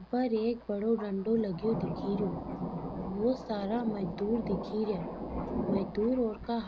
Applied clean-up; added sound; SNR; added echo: none; Thunder; 6 dB; none.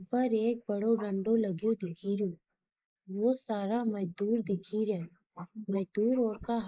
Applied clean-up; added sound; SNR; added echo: neural mask model Resemble Enhance denoiser.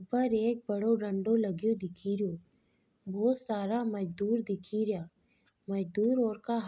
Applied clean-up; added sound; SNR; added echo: none; none; none; none.